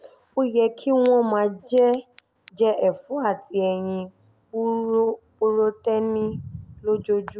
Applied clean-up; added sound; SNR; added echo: none; none; none; none.